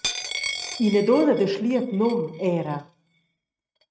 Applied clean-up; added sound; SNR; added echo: neural mask model RNNoise.